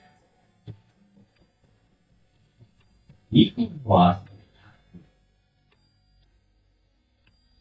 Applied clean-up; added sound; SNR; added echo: neural mask model DeepFilterNet 3.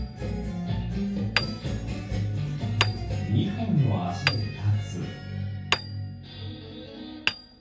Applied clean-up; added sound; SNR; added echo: none; Hammer; 7 dB; reverberation time 0.6 s.